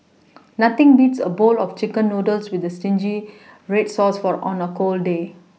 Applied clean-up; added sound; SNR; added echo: none; none; none; none.